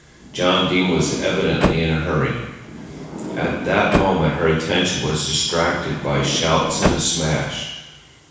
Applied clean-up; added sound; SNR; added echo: none; Sliding door; 6 dB; reverberation time 1.1 s.